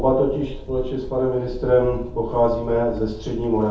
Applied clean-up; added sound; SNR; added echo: none; Livestock, farm animals, working animals; 11 dB; reverberation time 0.6 s.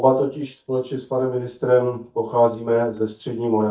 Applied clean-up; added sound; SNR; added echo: neural mask model DeepFilterNet 3.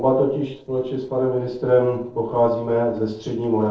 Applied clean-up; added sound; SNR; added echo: neural separator model SepFormer DNS4.